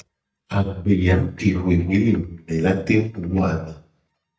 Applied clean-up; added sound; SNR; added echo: neural mask model DeepFilterNet 3.